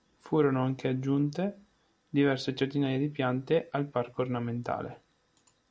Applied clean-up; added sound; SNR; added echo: none; none; none; none.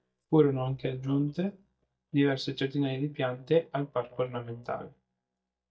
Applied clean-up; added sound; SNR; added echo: neural mask model DeepFilterNet 3.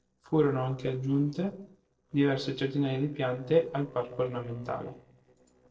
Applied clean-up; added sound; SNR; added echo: neural separator model SepFormer DNS4.